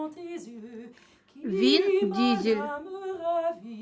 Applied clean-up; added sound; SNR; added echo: none; Drip; -1 dB; none.